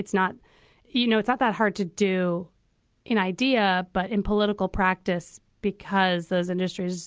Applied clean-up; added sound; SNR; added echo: none; none; none; none.